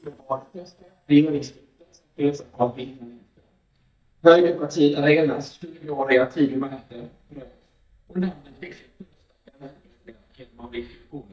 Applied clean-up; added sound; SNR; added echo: neural mask model DeepFilterNet 3.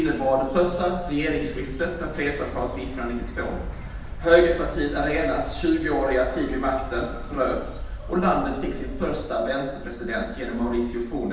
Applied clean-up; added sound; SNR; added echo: none; Insect; 9 dB; reverberation time 0.9 s.